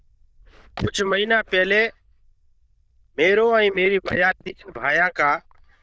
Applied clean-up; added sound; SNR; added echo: neural diffusion model UNIVERSE++.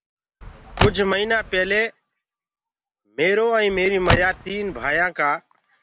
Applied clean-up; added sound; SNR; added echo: none; Car; 4 dB; none.